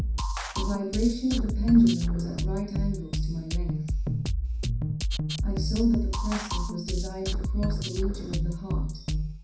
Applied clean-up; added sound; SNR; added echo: none; Drum kit; -1 dB; reverberation time 0.6 s.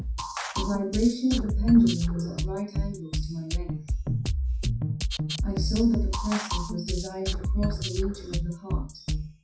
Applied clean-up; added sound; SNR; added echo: classical method WPE with log-MMSE.